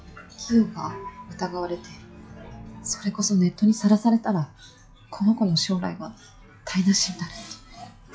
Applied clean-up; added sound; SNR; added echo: classical method log-MMSE.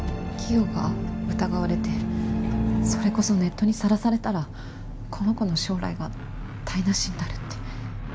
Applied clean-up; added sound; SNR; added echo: none; none; none; none.